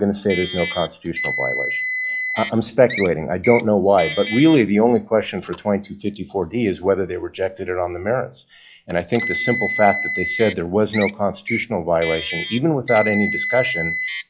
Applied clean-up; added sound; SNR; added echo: classical method log-MMSE.